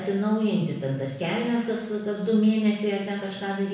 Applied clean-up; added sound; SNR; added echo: none; none; none; reverberation time 1.0 s.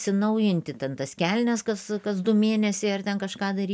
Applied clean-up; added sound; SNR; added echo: none; none; none; none.